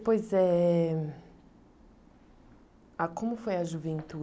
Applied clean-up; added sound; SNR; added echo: none; none; none; none.